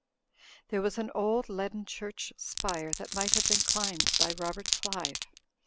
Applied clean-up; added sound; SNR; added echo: none; Glass; -4 dB; none.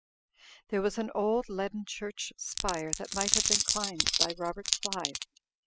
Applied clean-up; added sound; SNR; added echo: classical method spectral subtraction.